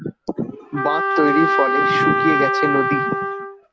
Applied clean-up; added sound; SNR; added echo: none; Trumpet; -2 dB; none.